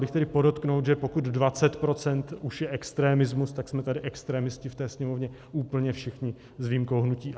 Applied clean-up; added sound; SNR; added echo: none; none; none; none.